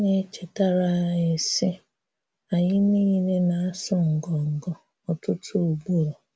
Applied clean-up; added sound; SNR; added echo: none; none; none; none.